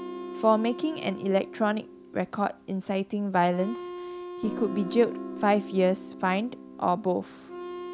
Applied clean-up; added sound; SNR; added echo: none; Wind instrument, woodwind instrument + Guitar; 11 dB; none.